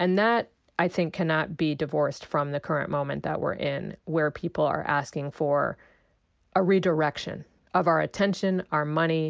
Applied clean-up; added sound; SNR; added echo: none; none; none; none.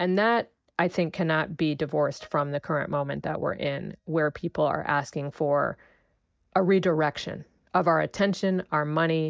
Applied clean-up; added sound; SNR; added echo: neural mask model DeepFilterNet 3.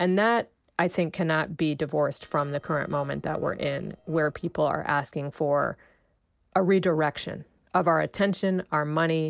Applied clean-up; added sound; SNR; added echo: neural separator model SepFormer DNS4.